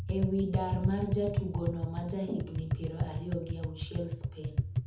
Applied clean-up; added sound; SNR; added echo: none; Tap; -1 dB; reverberation time 0.6 s.